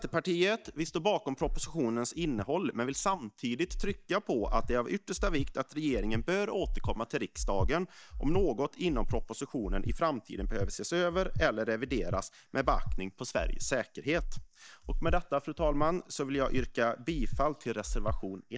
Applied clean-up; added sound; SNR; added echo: neural mask model DeepFilterNet 3.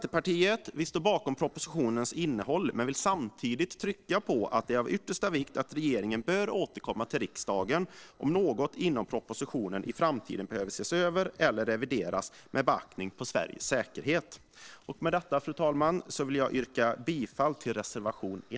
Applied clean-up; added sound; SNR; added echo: neural separator model SepFormer DNS4.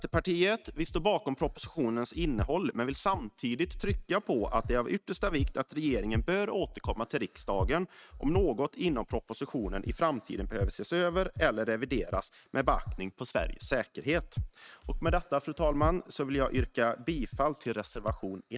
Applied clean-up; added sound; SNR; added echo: neural mask model RNNoise.